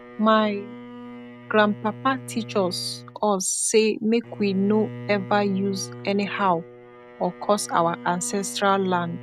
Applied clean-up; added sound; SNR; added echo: none; Bowed string instrument; 15 dB; none.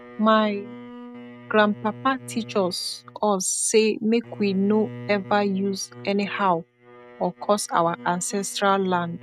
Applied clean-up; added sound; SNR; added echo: neural mask model RNNoise.